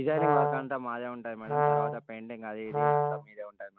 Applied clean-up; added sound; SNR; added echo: neural mask model RNNoise.